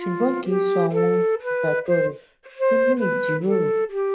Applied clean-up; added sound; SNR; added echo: none; Wind instrument, woodwind instrument; -4 dB; none.